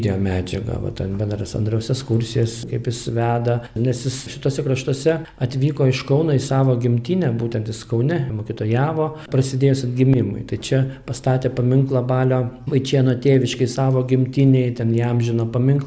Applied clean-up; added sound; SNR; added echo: none; none; none; none.